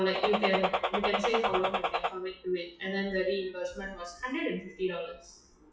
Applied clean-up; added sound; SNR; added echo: classical method WPE with log-MMSE.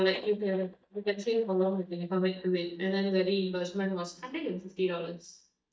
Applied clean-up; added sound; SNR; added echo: neural mask model DeepFilterNet 3.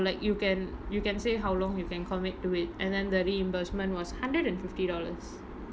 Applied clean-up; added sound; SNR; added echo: none; none; none; none.